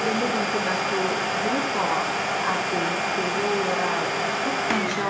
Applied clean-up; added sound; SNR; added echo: none; Domestic sounds, home sounds; -4 dB; none.